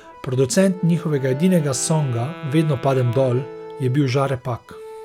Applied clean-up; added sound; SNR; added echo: none; Wind instrument, woodwind instrument + Accordion; 16 dB; none.